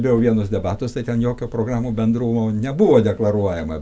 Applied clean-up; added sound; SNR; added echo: none; none; none; none.